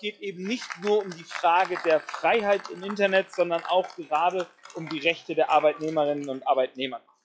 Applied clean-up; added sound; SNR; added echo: classical method log-MMSE.